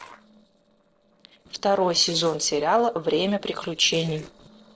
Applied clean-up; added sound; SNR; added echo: neural separator model SepFormer DNS4.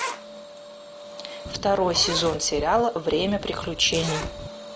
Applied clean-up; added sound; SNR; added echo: none; Zipper (clothing) + Wind; 11 dB; none.